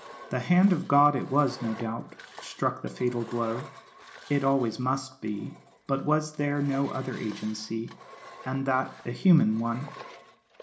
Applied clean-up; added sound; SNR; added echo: none; Engine; 20 dB; reverberation time 0.4 s.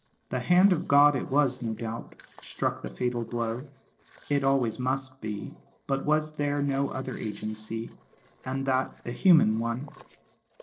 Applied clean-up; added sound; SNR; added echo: neural separator model SepFormer DNS4.